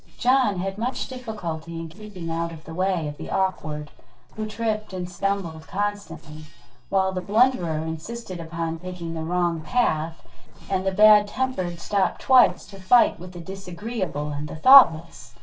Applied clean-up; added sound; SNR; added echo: neural separator model SepFormer DNS4.